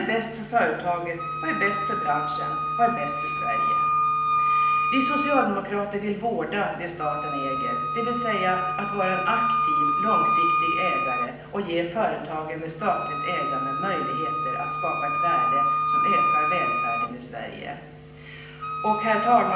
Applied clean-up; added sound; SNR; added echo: none; Wind instrument, woodwind instrument; -2 dB; reverberation time 0.8 s.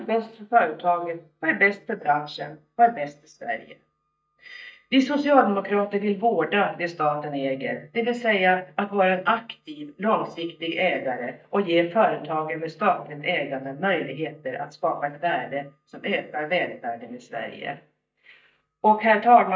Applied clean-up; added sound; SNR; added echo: neural mask model DeepFilterNet 3.